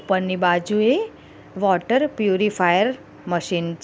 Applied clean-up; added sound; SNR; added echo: none; none; none; none.